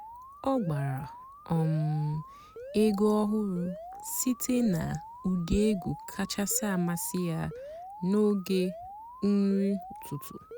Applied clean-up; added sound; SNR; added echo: none; Alarm; 15 dB; none.